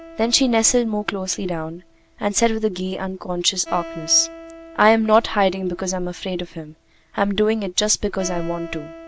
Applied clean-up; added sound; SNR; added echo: none; Acoustic guitar; 19 dB; none.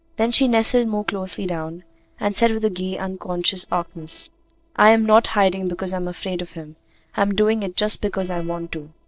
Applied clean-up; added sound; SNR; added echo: neural separator model SepFormer DNS4.